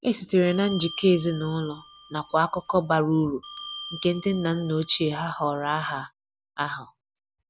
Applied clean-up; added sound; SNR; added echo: none; Bell; 16 dB; none.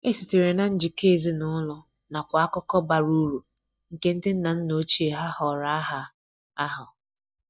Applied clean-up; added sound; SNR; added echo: neural mask model DeepFilterNet 3.